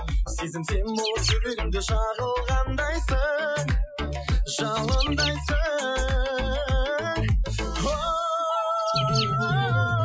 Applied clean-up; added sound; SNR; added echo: classical method Wiener filter.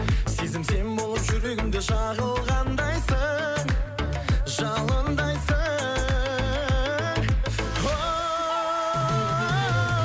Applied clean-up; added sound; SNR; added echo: none; none; none; none.